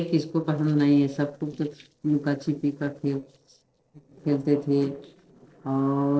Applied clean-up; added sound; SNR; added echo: neural separator model SepFormer DNS4.